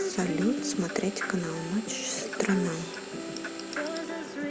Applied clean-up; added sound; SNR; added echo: none; Drill; 16 dB; none.